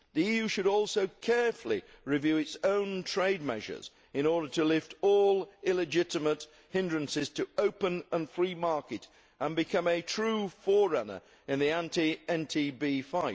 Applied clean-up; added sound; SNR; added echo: none; none; none; none.